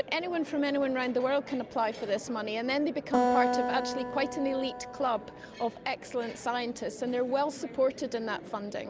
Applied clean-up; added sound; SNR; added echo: none; Acoustic guitar; 2 dB; none.